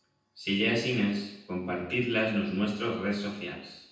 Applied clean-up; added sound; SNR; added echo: none; none; none; reverberation time 0.9 s.